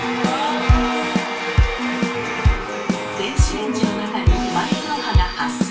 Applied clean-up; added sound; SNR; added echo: none; Keyboard (musical); -4 dB; reverberation time 0.3 s.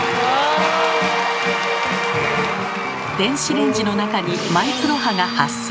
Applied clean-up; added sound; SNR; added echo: none; none; none; none.